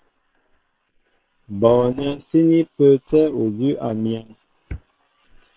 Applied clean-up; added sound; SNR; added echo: neural separator model SepFormer WHAM!.